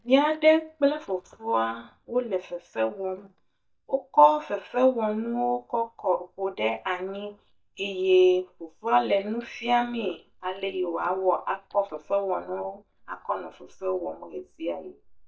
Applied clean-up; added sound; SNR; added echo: neural mask model DeepFilterNet 3.